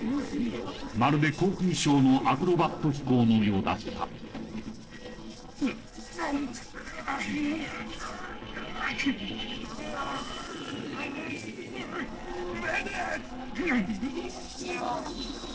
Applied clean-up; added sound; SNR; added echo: neural separator model SepFormer DNS4.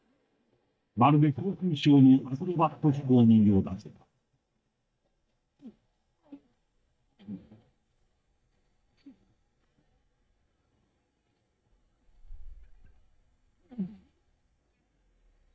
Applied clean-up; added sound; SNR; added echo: neural mask model DeepFilterNet 3.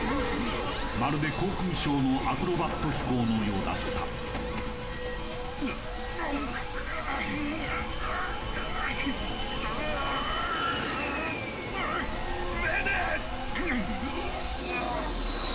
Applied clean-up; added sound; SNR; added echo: none; Engine; 13 dB; reverberation time 0.7 s.